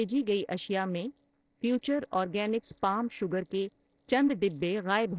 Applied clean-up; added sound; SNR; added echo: neural separator model SepFormer DNS4.